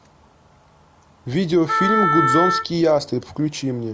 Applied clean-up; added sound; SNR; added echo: none; Wind instrument, woodwind instrument; 0 dB; none.